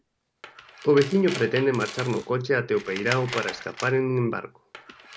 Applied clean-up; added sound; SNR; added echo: none; Tools; 13 dB; none.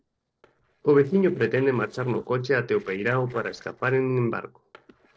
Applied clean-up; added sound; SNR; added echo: neural separator model SepFormer DNS4.